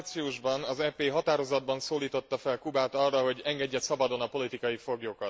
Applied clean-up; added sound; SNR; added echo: none; none; none; none.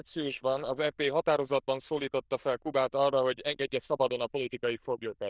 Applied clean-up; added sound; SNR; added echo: neural diffusion model UNIVERSE++.